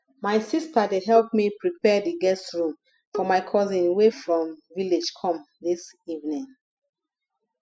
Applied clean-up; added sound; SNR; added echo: classical method spectral subtraction.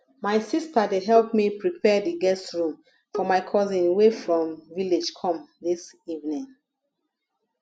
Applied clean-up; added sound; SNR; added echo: none; Bowed string instrument; 16 dB; none.